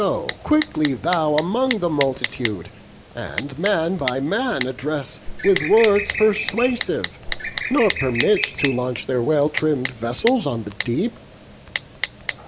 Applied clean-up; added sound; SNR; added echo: none; Bird + Typing; 8 dB; none.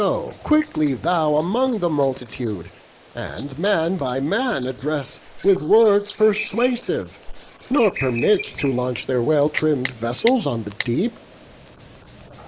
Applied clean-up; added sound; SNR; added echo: neural mask model Resemble Enhance denoiser.